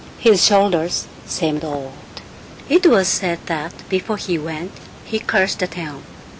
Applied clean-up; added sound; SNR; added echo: none; none; none; none.